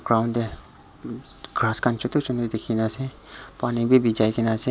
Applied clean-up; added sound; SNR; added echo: none; none; none; none.